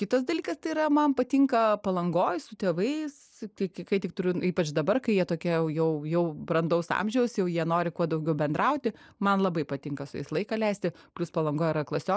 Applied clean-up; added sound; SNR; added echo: neural mask model Resemble Enhance denoiser.